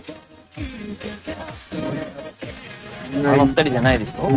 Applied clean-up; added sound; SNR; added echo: neural mask model RNNoise.